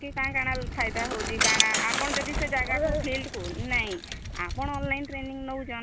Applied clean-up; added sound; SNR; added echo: none; Bicycle + Cutlery, silverware; 0 dB; none.